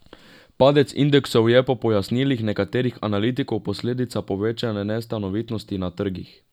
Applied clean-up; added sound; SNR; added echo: none; none; none; none.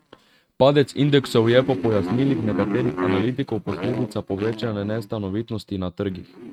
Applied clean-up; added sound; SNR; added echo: neural mask model RNNoise.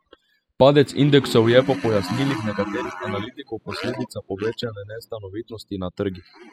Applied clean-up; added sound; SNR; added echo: classical method spectral subtraction.